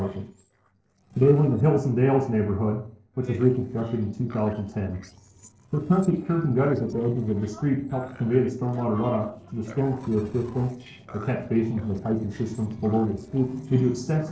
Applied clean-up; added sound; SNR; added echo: neural separator model SepFormer DNS4.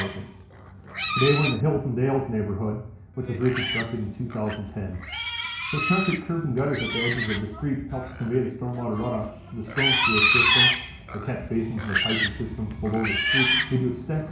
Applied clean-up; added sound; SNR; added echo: none; Livestock, farm animals, working animals; 0 dB; reverberation time 0.6 s.